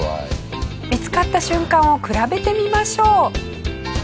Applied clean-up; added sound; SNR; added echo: none; none; none; none.